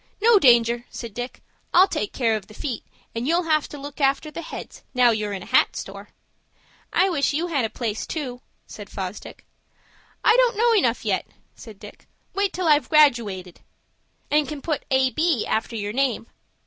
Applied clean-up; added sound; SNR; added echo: none; none; none; none.